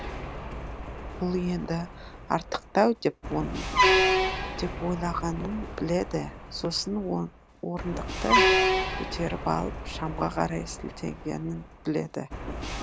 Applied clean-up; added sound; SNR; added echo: none; Truck; -1 dB; none.